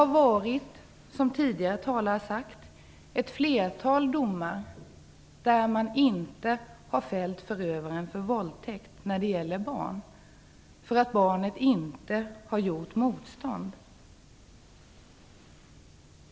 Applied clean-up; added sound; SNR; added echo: none; none; none; none.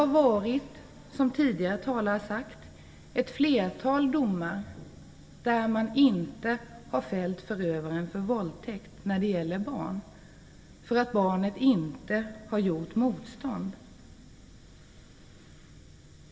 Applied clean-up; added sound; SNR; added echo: none; none; none; reverberation time 2.4 s.